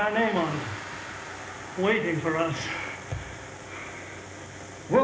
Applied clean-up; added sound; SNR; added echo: none; Gong; 14 dB; reverberation time 1.0 s.